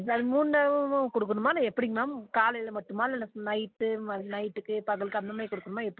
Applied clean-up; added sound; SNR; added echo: neural mask model Resemble Enhance denoiser.